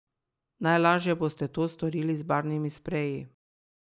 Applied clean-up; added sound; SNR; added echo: none; none; none; none.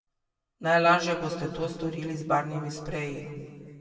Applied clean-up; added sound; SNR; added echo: none; none; none; reverberation time 2.1 s.